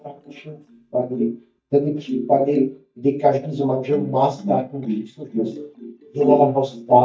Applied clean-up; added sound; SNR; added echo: neural mask model DeepFilterNet 3.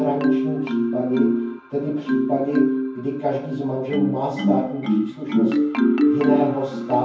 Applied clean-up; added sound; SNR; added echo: none; Marimba, xylophone; -3 dB; reverberation time 0.9 s.